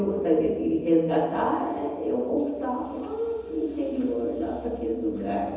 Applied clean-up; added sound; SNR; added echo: none; none; none; reverberation time 1.1 s.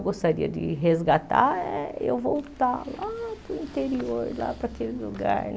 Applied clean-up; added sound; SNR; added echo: none; none; none; none.